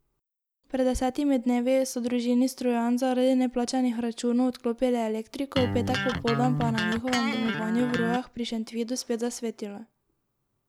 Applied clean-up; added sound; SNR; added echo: none; Electric guitar; 3 dB; none.